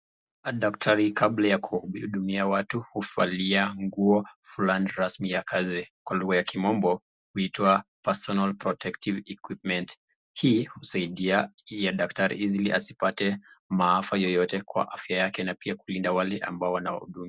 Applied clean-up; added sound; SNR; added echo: none; none; none; none.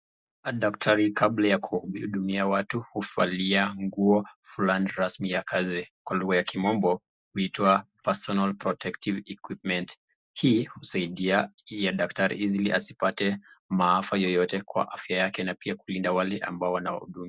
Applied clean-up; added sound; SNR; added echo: neural mask model Resemble Enhance denoiser.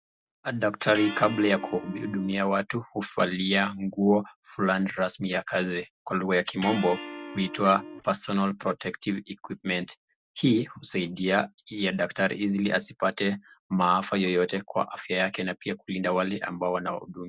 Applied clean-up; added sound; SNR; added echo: none; Electric guitar; 13 dB; none.